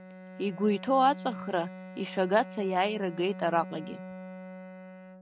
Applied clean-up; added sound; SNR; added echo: none; Bowed string instrument; 13 dB; none.